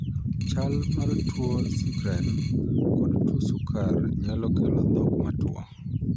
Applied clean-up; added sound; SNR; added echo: none; Coin (dropping); 19 dB; none.